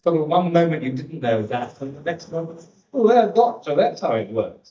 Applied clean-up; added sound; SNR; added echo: neural mask model DeepFilterNet 3.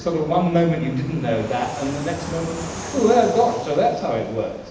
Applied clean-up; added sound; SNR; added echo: none; Fixed-wing aircraft, airplane; 13 dB; reverberation time 0.8 s.